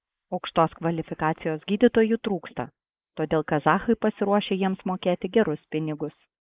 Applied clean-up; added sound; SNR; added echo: neural mask model Resemble Enhance denoiser.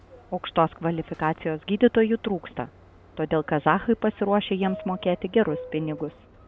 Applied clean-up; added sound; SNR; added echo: none; Subway, metro, underground; 19 dB; none.